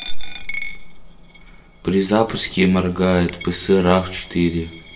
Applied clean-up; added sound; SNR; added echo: none; Coin (dropping); 19 dB; reverberation time 0.8 s.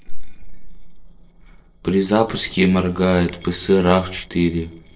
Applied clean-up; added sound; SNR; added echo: neural separator model SepFormer DNS4.